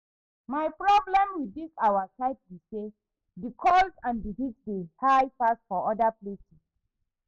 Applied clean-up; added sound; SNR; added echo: none; none; none; none.